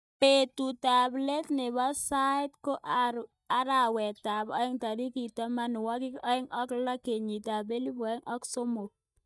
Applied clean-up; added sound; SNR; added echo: neural mask model DeepFilterNet 3.